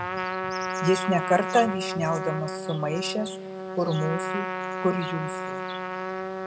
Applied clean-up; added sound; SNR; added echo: none; Trumpet; 3 dB; reverberation time 0.8 s.